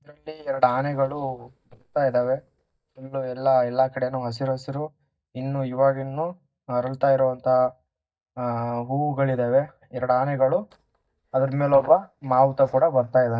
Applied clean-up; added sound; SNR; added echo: neural mask model DeepFilterNet 3.